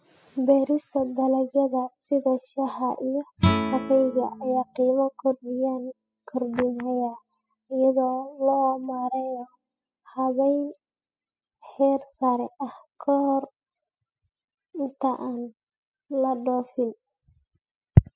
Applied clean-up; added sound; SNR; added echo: classical method spectral subtraction.